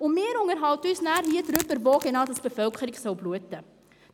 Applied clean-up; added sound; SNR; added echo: none; Wood; 14 dB; none.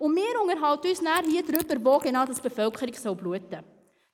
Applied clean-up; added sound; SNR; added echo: neural mask model Resemble Enhance denoiser.